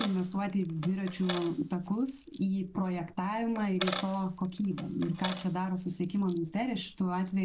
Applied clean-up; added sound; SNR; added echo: none; Coin (dropping); 10 dB; none.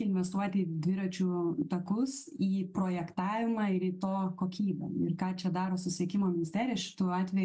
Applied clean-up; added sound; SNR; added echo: none; none; none; none.